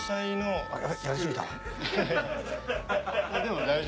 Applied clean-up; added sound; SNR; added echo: none; Percussion; 14 dB; none.